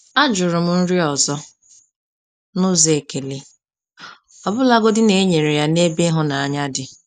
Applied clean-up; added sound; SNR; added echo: none; none; none; none.